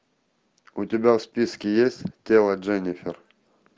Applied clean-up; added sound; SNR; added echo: none; none; none; none.